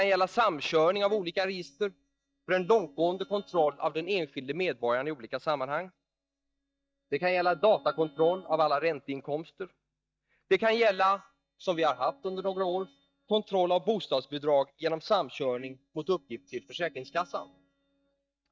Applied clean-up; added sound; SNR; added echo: neural mask model DeepFilterNet 3.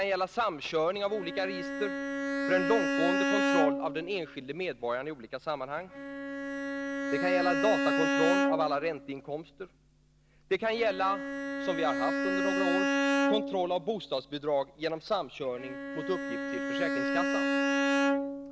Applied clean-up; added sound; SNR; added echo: none; Bowed string instrument; -1 dB; none.